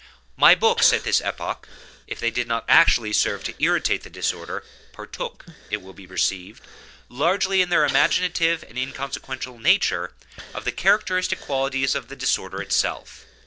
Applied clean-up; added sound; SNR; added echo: neural separator model SepFormer DNS4.